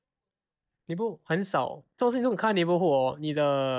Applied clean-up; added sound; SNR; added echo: neural mask model DeepFilterNet 3.